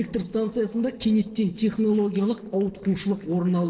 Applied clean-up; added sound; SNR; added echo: neural separator model SepFormer DNS4.